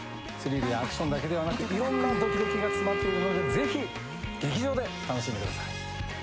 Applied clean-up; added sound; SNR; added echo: none; Wind instrument, woodwind instrument; 2 dB; none.